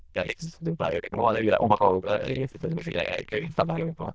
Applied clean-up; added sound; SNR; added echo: neural diffusion model UNIVERSE++.